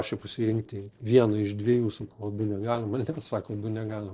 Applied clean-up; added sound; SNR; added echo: neural separator model SepFormer DNS4.